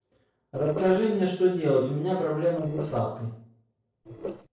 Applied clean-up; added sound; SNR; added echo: neural separator model SepFormer DNS4.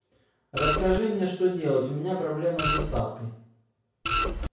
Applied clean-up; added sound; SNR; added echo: none; Printer; -3 dB; reverberation time 0.6 s.